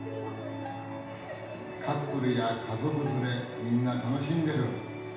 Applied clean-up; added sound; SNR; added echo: none; Bell; 19 dB; reverberation time 0.9 s.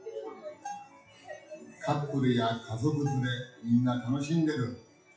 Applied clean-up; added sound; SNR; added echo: classical method WPE with log-MMSE.